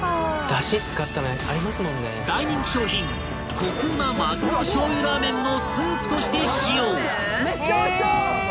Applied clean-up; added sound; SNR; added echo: none; Strum; 15 dB; none.